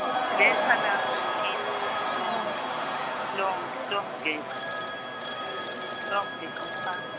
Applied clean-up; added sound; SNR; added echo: none; Crowd / Cheering + Telephone; -3 dB; none.